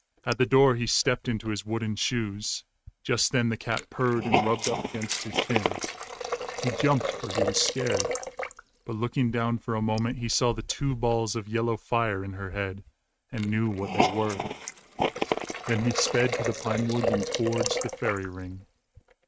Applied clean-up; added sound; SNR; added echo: neural mask model RNNoise.